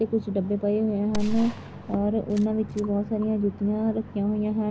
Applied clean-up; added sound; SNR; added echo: none; Gunshot, gunfire; 10 dB; none.